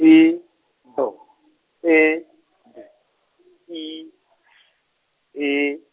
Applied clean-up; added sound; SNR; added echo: none; none; none; none.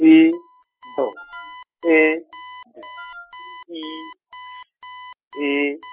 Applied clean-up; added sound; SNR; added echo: classical method spectral subtraction.